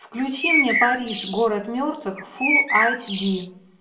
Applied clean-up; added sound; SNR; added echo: none; Bird; -1 dB; reverberation time 0.6 s.